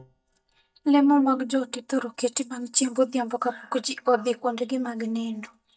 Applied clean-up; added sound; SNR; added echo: neural mask model DeepFilterNet 3.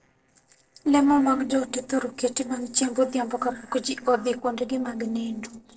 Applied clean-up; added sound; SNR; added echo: neural separator model SepFormer DNS4.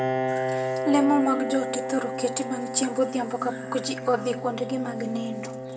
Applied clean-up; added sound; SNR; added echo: none; Piano; 4 dB; reverberation time 1.4 s.